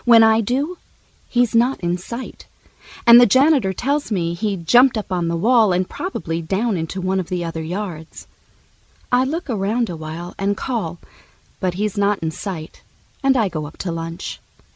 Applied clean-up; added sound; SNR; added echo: none; none; none; none.